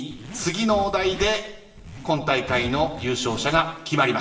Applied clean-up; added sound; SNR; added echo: none; Zipper (clothing); 13 dB; reverberation time 1.0 s.